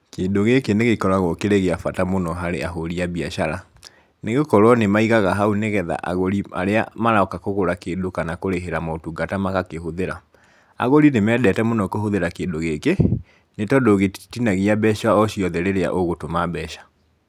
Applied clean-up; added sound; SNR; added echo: none; none; none; none.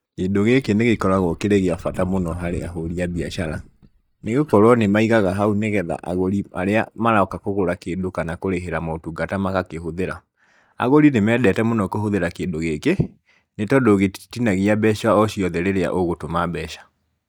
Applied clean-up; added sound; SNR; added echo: neural mask model DeepFilterNet 3.